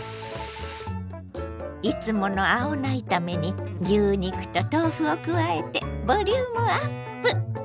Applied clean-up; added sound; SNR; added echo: none; none; none; none.